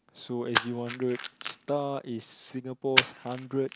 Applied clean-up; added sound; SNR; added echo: none; Splash, splatter; 1 dB; none.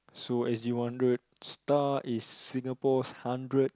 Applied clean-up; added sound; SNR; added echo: none; none; none; none.